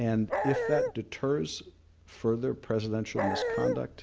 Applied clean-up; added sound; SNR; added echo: none; Dog; -1 dB; none.